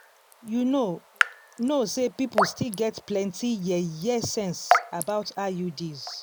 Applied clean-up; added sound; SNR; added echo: none; Raindrop / Drip; 3 dB; none.